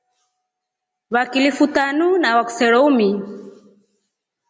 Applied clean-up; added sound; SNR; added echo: none; none; none; none.